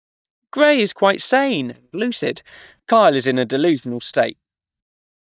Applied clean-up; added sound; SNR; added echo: neural mask model DeepFilterNet 3.